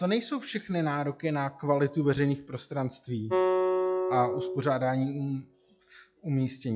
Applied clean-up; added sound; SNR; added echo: classical method log-MMSE.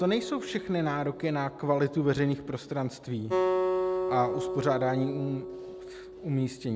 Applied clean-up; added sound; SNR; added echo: none; Acoustic guitar; 4 dB; none.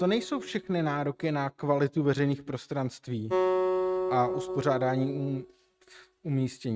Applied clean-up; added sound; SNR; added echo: neural mask model RNNoise.